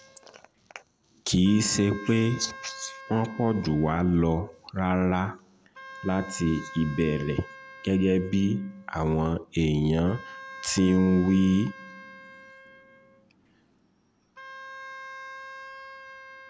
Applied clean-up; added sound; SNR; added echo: none; Wind instrument, woodwind instrument; 18 dB; none.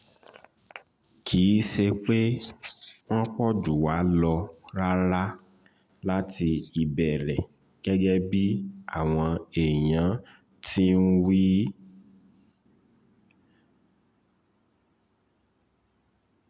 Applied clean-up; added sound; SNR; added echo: none; none; none; none.